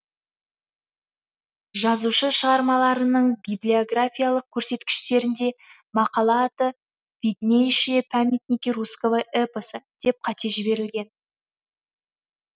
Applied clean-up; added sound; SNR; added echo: none; none; none; none.